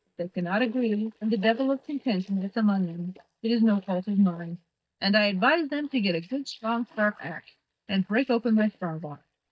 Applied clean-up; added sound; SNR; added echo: neural mask model DeepFilterNet 3.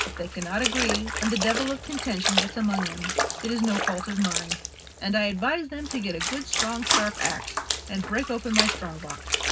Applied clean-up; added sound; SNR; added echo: none; Trickle, dribble / Splash, splatter; 0 dB; reverberation time 0.4 s.